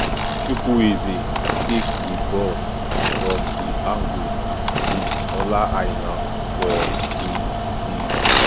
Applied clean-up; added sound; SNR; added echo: none; Mechanical fan + Sawing / Engine; -4 dB; none.